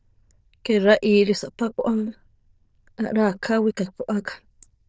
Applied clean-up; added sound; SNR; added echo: neural diffusion model UNIVERSE++.